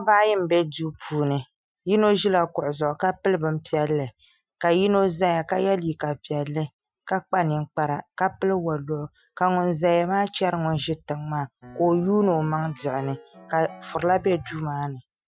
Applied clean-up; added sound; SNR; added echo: classical method Wiener filter.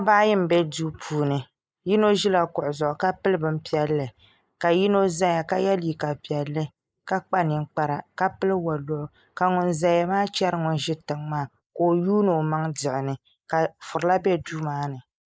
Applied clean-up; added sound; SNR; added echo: neural mask model Resemble Enhance denoiser.